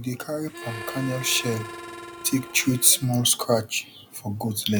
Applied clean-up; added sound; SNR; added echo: none; Harmonica; 13 dB; none.